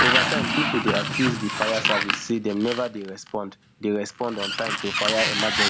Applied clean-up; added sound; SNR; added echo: none; Sliding door; -2 dB; none.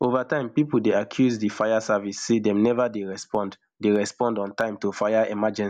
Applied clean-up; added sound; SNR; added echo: none; none; none; none.